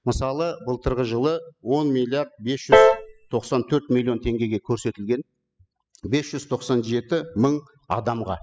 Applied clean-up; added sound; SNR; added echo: classical method spectral subtraction.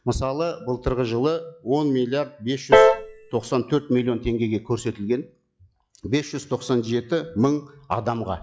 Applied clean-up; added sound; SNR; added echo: classical method log-MMSE.